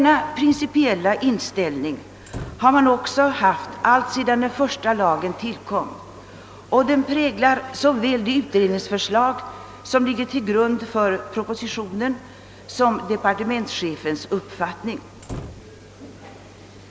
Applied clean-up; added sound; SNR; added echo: none; Slam; 16 dB; none.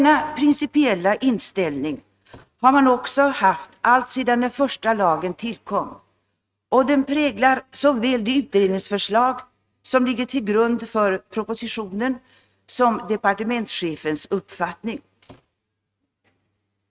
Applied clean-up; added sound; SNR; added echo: neural mask model RNNoise.